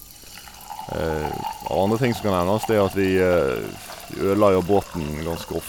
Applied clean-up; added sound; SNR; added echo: none; Fill (with liquid); 13 dB; none.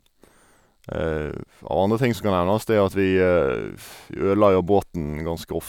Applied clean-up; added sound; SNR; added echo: none; none; none; none.